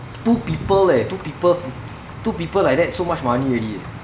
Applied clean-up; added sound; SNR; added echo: none; none; none; none.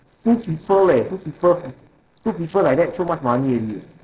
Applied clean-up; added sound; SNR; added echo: neural separator model SepFormer DNS4.